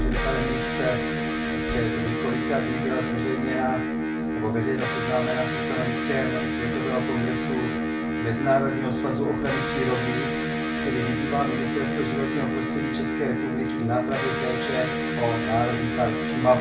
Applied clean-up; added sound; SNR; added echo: none; Electric guitar; -1 dB; reverberation time 0.3 s.